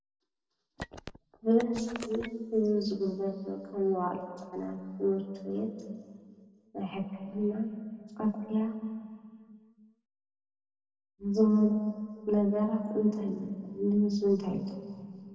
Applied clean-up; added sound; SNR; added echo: none; Telephone; 13 dB; reverberation time 2.1 s.